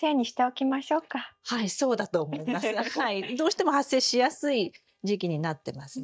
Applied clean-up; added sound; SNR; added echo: neural mask model DeepFilterNet 3.